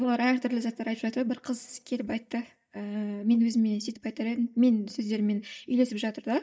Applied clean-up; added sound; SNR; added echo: neural mask model DeepFilterNet 3.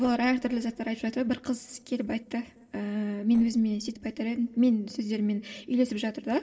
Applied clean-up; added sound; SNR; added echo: neural separator model SepFormer DNS4.